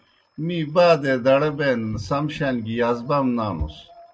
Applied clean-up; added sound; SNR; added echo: none; none; none; none.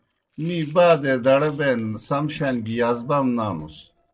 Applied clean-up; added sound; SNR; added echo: neural separator model SepFormer DNS4.